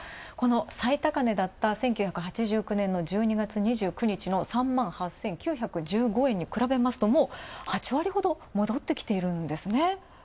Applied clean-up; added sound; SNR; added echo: none; none; none; none.